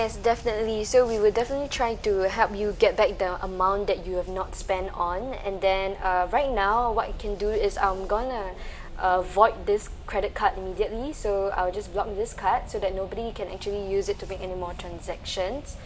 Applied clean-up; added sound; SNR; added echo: none; Wind; 11 dB; none.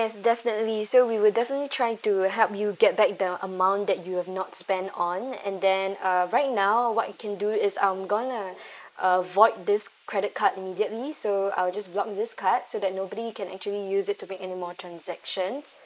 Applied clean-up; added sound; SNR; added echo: neural mask model Resemble Enhance denoiser.